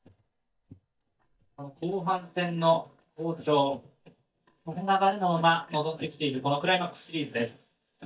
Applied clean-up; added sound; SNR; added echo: neural mask model DeepFilterNet 3.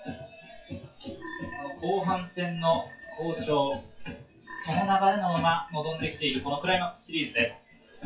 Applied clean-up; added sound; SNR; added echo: classical method WPE with log-MMSE.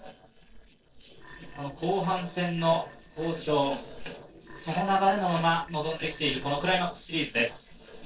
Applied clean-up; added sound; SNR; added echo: neural separator model SepFormer DNS4.